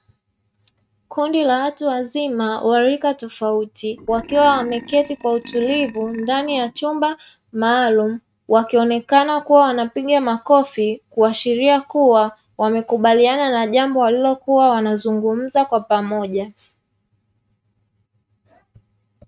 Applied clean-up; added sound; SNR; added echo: neural mask model RNNoise.